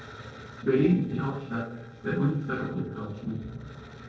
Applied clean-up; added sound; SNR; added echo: neural separator model SepFormer DNS4.